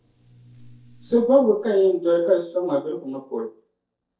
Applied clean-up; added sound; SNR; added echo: neural mask model DeepFilterNet 3.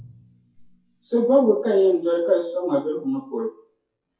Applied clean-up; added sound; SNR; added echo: classical method WPE with log-MMSE.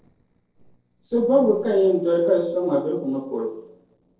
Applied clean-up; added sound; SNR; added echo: neural separator model SepFormer DNS4.